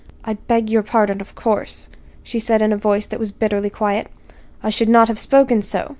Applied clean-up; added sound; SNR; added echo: none; none; none; none.